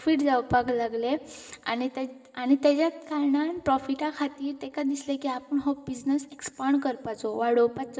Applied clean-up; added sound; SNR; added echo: none; none; none; reverberation time 1.8 s.